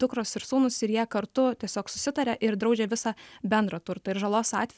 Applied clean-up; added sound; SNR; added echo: none; none; none; none.